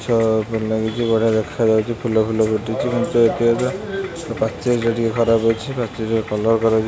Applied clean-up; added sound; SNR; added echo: none; none; none; none.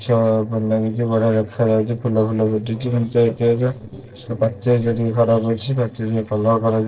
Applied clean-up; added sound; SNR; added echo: neural separator model SepFormer DNS4.